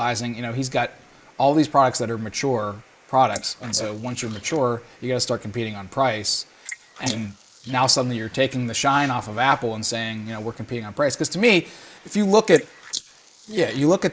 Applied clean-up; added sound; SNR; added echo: neural mask model Resemble Enhance denoiser.